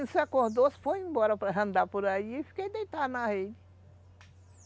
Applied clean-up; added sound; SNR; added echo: none; none; none; none.